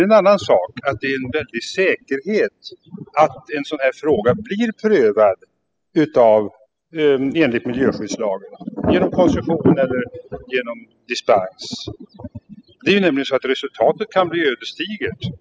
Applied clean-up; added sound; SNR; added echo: classical method spectral subtraction.